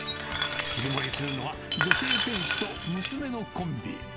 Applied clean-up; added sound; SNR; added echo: none; Glass; -1 dB; none.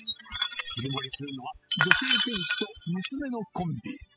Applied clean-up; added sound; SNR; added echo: classical method spectral subtraction.